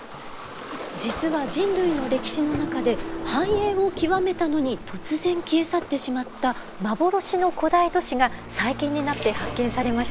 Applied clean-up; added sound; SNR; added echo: none; Waves, surf; 11 dB; none.